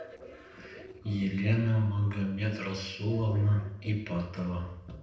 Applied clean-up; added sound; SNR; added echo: neural separator model SepFormer DNS4.